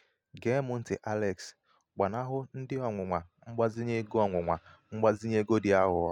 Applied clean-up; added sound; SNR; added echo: none; none; none; none.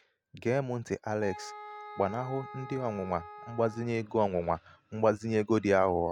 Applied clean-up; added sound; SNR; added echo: none; Wind instrument, woodwind instrument; 15 dB; none.